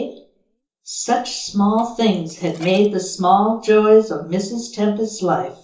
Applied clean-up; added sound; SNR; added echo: neural separator model SepFormer DNS4.